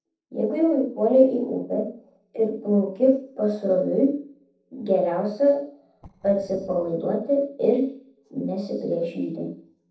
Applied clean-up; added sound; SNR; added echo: neural separator model SepFormer DNS4.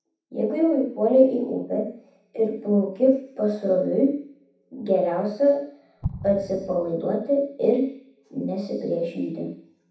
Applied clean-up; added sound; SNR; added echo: none; Explosion; 12 dB; reverberation time 0.7 s.